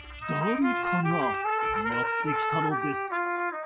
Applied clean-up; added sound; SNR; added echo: classical method log-MMSE.